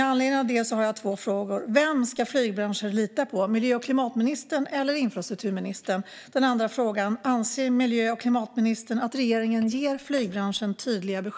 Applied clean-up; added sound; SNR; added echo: neural mask model Resemble Enhance denoiser.